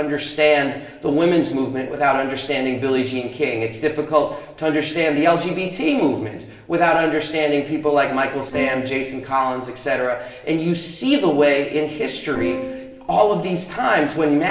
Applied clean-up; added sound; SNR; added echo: neural separator model SepFormer DNS4.